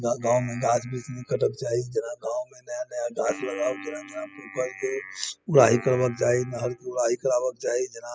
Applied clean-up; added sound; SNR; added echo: classical method spectral subtraction.